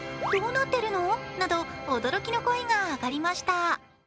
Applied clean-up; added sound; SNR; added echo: none; none; none; none.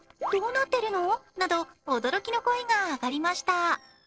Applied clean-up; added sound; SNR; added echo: neural separator model SepFormer DNS4.